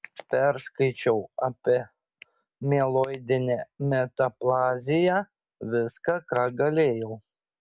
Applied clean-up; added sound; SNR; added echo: none; none; none; none.